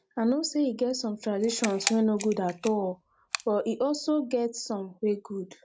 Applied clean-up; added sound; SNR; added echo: none; Camera; 10 dB; none.